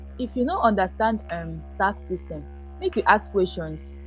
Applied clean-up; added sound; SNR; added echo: none; Musical instrument; 14 dB; none.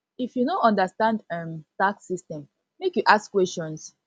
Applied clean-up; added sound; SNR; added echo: none; none; none; none.